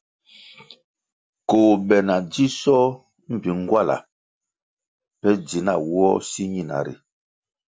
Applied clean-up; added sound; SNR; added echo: none; none; none; none.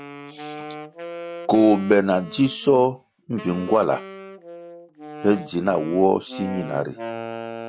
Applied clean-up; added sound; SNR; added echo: none; Wind instrument, woodwind instrument; 14 dB; none.